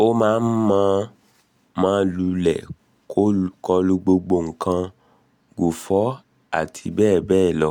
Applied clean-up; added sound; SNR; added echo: none; none; none; none.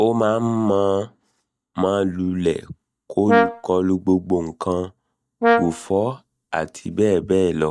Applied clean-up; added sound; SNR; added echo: neural mask model DeepFilterNet 3.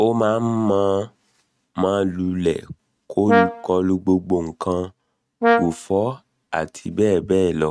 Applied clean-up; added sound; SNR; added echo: neural mask model RNNoise.